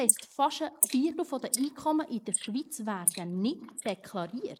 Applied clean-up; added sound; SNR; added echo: neural mask model Resemble Enhance denoiser.